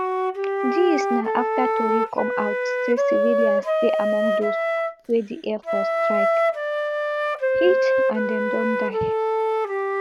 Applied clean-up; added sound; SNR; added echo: none; Wind instrument, woodwind instrument; -5 dB; none.